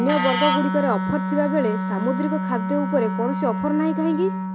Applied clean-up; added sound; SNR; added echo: none; Wind instrument, woodwind instrument; 1 dB; none.